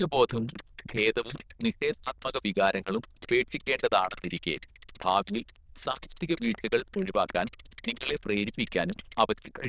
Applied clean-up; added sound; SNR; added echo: neural diffusion model UNIVERSE++.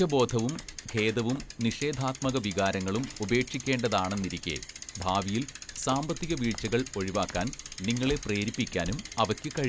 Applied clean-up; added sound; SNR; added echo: none; Walk, footsteps + Bicycle; 11 dB; none.